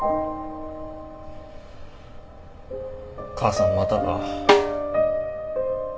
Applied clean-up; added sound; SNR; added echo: none; Snare drum; -3 dB; reverberation time 0.8 s.